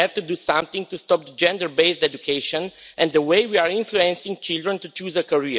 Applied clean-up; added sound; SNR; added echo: none; none; none; none.